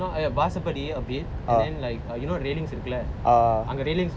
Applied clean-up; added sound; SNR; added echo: none; none; none; none.